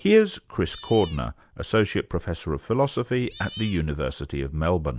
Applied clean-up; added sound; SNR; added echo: none; Cat; 16 dB; none.